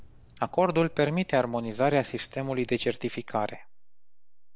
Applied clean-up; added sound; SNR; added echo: none; Drip; 17 dB; none.